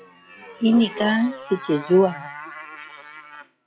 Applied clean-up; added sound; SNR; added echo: classical method log-MMSE.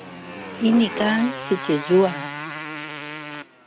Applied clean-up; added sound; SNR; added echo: none; Motorcycle; 9 dB; none.